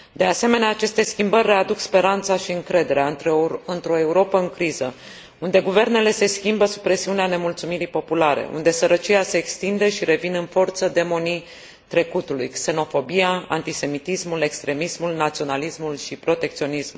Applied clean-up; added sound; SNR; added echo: none; none; none; none.